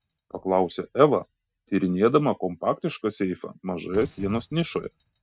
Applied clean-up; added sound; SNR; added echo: neural mask model RNNoise.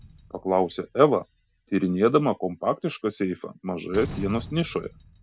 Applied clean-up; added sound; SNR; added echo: none; Slam; 18 dB; none.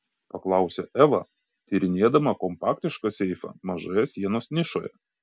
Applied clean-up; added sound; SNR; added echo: none; none; none; none.